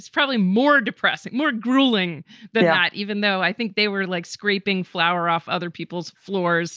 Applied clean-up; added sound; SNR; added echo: none; none; none; none.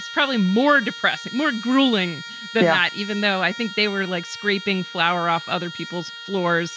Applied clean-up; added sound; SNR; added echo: none; Trumpet; 14 dB; none.